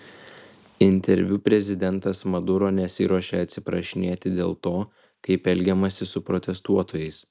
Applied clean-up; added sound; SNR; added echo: none; none; none; none.